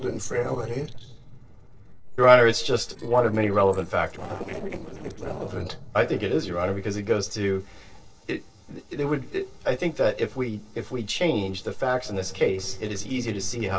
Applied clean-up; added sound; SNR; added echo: neural separator model SepFormer DNS4.